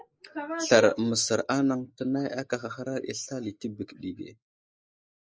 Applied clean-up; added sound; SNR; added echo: neural mask model Resemble Enhance denoiser.